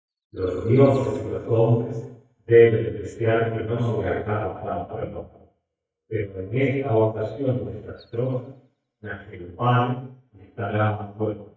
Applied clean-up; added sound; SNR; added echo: neural mask model DeepFilterNet 3.